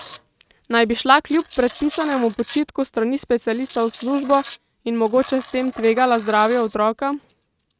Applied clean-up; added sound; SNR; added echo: neural mask model RNNoise.